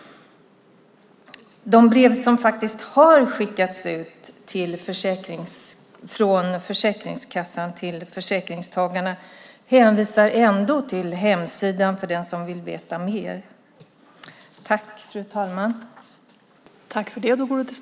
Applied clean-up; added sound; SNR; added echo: none; none; none; none.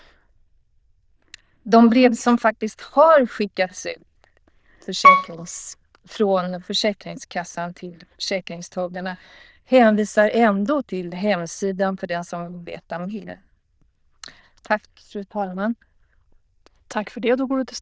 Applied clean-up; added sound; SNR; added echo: neural diffusion model UNIVERSE++.